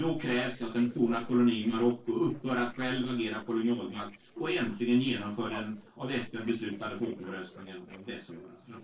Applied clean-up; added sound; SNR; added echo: neural separator model SepFormer DNS4.